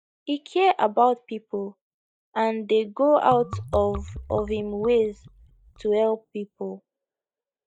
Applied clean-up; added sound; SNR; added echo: neural mask model DeepFilterNet 3.